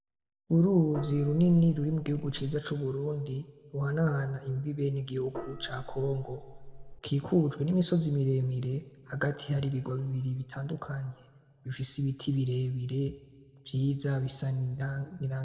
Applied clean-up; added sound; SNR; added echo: none; Gong; 12 dB; reverberation time 1.2 s.